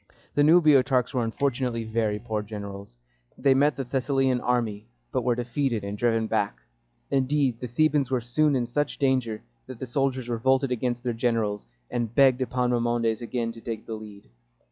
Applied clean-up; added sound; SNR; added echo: classical method log-MMSE.